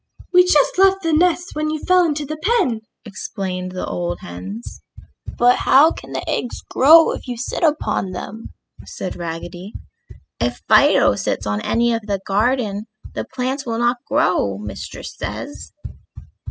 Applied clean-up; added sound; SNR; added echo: classical method spectral subtraction.